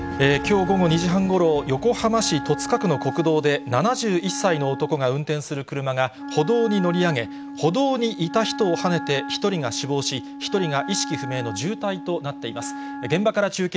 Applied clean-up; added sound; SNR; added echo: none; Wind instrument, woodwind instrument; 11 dB; none.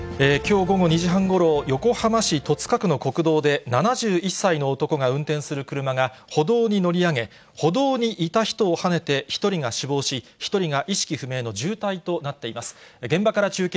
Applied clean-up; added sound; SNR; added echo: none; none; none; none.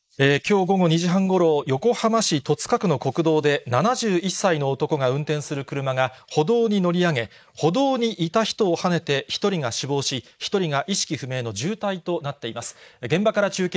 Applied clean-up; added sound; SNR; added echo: neural mask model Resemble Enhance denoiser.